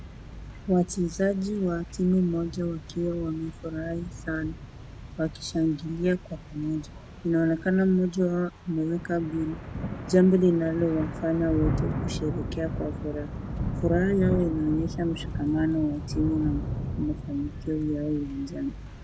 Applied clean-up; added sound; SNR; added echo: none; Thunder / Rain; 7 dB; none.